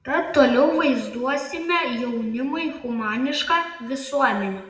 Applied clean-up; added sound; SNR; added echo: none; none; none; reverberation time 0.9 s.